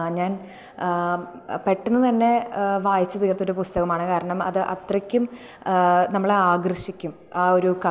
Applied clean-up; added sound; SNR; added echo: none; none; none; none.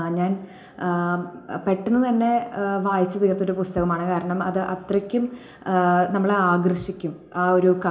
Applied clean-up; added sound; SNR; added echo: none; none; none; reverberation time 0.4 s.